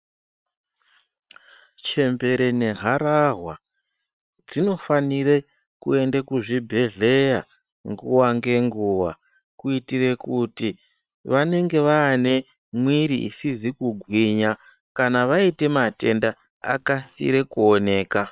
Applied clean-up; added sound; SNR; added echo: neural separator model SepFormer WHAM!.